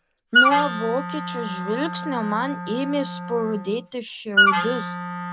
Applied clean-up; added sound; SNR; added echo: none; Wind instrument, woodwind instrument; -2 dB; none.